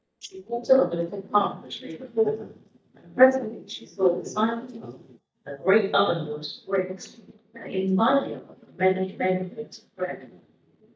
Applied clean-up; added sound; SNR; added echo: neural mask model DeepFilterNet 3.